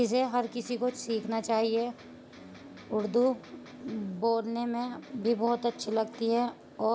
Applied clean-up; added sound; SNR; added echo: none; Electric guitar; 18 dB; none.